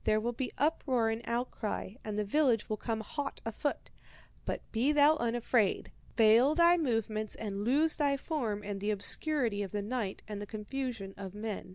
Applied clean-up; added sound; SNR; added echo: none; none; none; none.